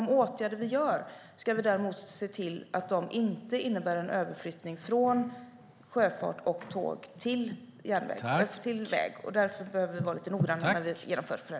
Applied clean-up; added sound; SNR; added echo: none; none; none; none.